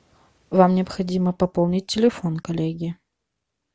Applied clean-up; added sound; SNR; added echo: none; none; none; none.